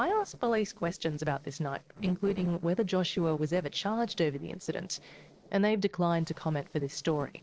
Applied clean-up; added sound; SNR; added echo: neural separator model SepFormer DNS4.